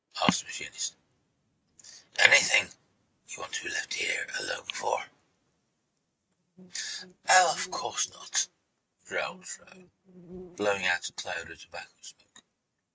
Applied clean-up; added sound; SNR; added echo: neural mask model RNNoise.